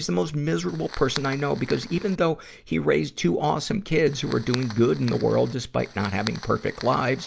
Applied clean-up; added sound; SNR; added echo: none; Fire; 16 dB; none.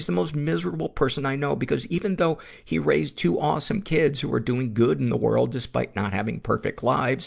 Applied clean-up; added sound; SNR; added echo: none; none; none; none.